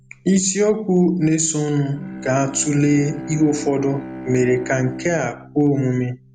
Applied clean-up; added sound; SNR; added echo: none; Bowed string instrument; 15 dB; none.